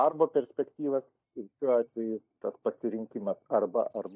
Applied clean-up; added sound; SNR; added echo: neural mask model DeepFilterNet 3.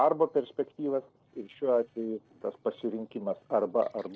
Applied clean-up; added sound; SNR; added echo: neural separator model SepFormer DNS4.